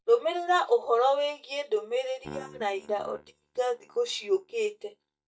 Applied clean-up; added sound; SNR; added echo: neural mask model DeepFilterNet 3.